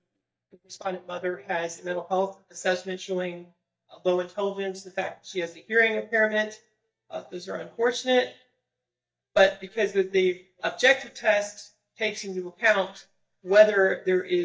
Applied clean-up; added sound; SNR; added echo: neural mask model DeepFilterNet 3.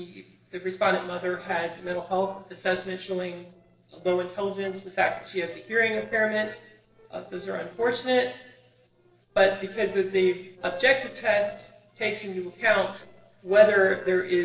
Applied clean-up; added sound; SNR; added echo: neural separator model SepFormer DNS4.